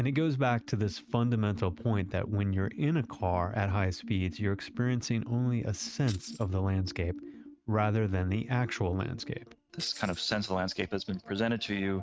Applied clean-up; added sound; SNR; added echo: neural mask model RNNoise.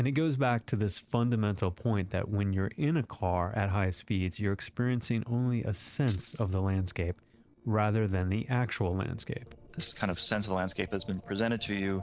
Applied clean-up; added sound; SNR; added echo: neural separator model SepFormer DNS4.